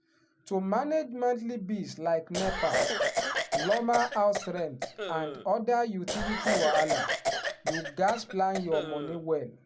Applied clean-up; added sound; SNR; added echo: none; Cough; 2 dB; none.